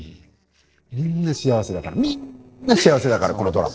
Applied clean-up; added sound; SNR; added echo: neural separator model SepFormer DNS4.